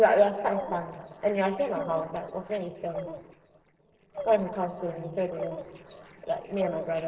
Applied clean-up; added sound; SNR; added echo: neural separator model SepFormer DNS4.